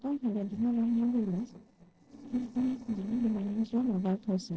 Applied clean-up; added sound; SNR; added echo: neural separator model SepFormer DNS4.